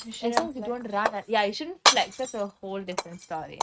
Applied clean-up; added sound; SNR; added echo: neural mask model RNNoise.